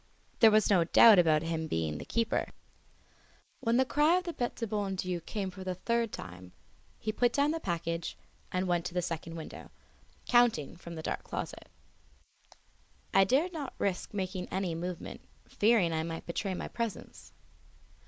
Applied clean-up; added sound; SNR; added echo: neural mask model Resemble Enhance denoiser.